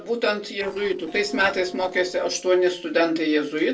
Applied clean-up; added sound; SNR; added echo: neural separator model SepFormer DNS4.